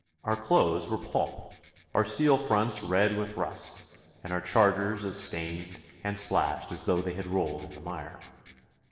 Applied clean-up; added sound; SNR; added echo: neural separator model SepFormer DNS4.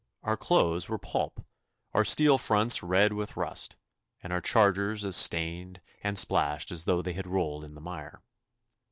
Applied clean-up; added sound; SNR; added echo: none; none; none; none.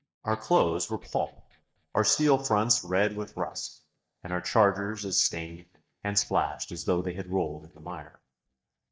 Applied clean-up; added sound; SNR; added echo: neural mask model DeepFilterNet 3.